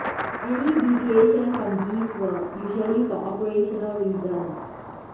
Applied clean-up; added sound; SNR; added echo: none; Thunder; 11 dB; reverberation time 1.0 s.